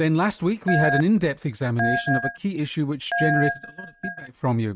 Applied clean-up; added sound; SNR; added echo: neural mask model RNNoise.